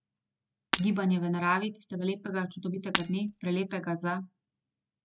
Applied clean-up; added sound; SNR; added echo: none; Shatter; 5 dB; none.